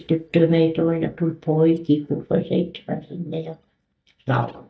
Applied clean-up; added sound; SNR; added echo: neural mask model DeepFilterNet 3.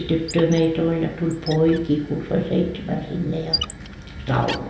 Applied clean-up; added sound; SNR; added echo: none; Squeak; 13 dB; reverberation time 1.6 s.